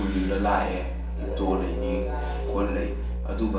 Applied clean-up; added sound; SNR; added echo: none; Musical instrument; 0 dB; reverberation time 0.4 s.